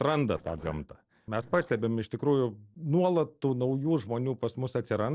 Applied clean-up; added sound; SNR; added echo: neural separator model SepFormer DNS4.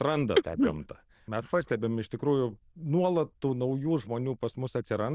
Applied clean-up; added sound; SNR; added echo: neural diffusion model UNIVERSE++.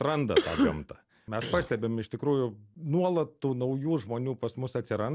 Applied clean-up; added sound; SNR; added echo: none; Cough; 1 dB; none.